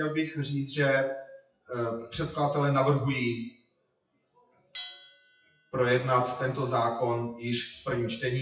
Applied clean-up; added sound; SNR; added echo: classical method WPE with log-MMSE.